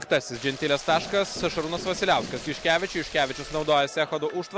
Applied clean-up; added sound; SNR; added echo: none; Stream; 16 dB; none.